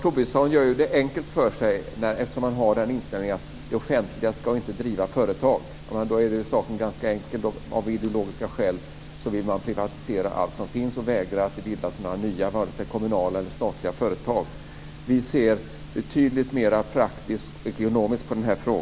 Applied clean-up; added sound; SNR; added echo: none; none; none; none.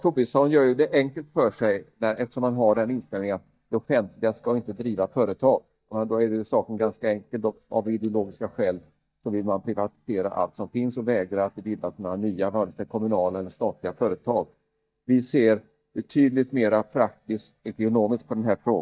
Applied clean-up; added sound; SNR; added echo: neural mask model DeepFilterNet 3.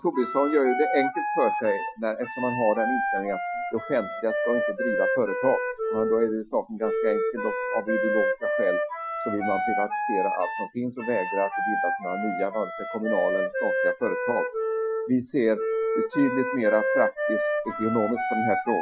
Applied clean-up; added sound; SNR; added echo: classical method Wiener filter.